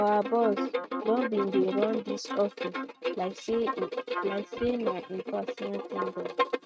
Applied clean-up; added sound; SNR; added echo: neural mask model RNNoise.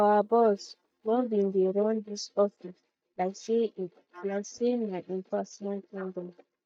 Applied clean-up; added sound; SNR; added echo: neural mask model DeepFilterNet 3.